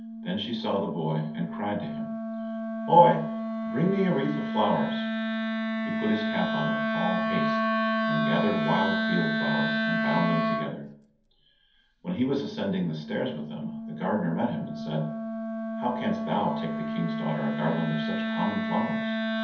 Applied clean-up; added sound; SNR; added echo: none; Wind instrument, woodwind instrument; 0 dB; reverberation time 0.5 s.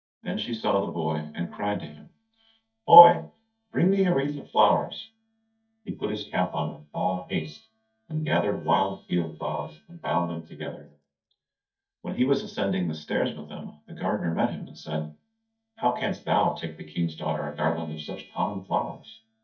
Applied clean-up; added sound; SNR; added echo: neural mask model DeepFilterNet 3.